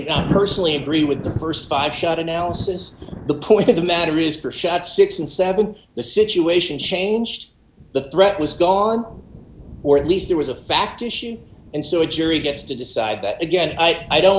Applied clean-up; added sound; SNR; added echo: none; Thunder; 14 dB; none.